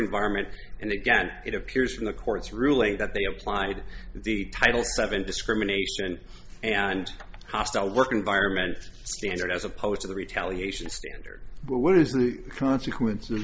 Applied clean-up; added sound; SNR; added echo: none; none; none; none.